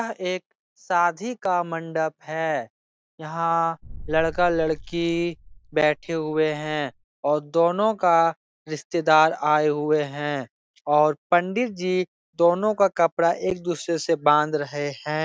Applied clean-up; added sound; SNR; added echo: none; Boom; 15 dB; none.